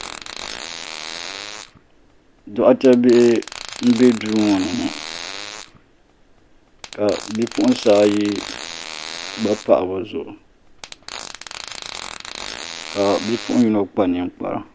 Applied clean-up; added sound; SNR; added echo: none; Fart; 13 dB; none.